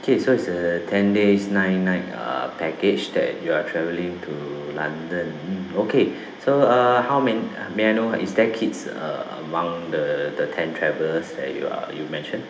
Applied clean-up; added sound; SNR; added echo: none; none; none; reverberation time 0.8 s.